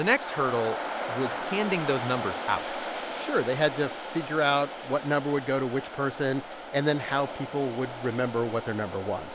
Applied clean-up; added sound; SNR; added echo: none; Waves, surf; 7 dB; none.